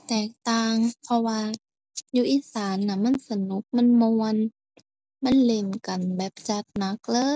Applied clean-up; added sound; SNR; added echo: none; none; none; none.